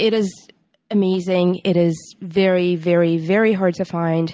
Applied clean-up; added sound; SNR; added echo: none; none; none; none.